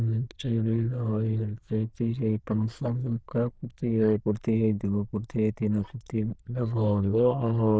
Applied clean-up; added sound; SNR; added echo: neural diffusion model UNIVERSE++.